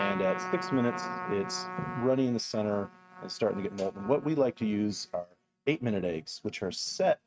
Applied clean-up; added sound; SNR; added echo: neural mask model RNNoise.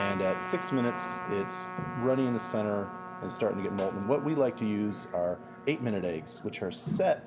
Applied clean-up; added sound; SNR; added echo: none; Trumpet; 10 dB; none.